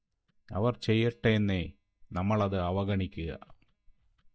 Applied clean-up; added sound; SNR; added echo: neural mask model DeepFilterNet 3.